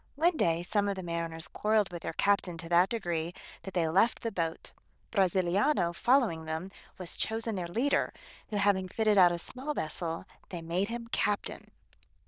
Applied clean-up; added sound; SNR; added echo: neural diffusion model UNIVERSE++.